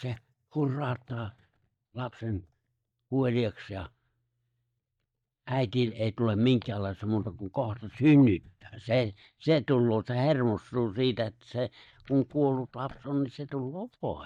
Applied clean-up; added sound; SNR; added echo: neural mask model DeepFilterNet 3.